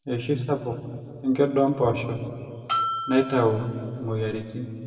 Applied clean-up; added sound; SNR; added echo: none; Bell; 6 dB; reverberation time 2.1 s.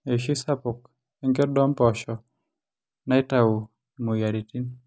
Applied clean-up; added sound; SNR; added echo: none; none; none; none.